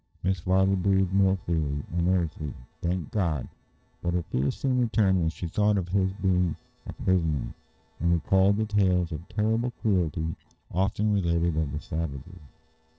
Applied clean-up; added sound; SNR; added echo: neural separator model SepFormer DNS4.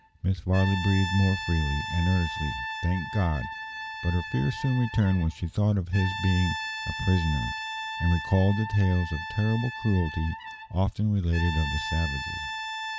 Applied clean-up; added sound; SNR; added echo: none; Brass instrument; 9 dB; none.